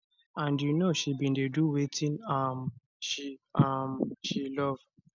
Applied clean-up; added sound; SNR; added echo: none; none; none; none.